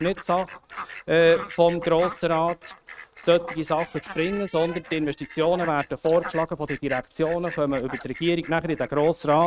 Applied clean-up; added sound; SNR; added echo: neural mask model RNNoise.